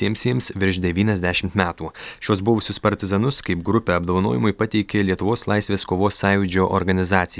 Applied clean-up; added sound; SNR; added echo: none; none; none; none.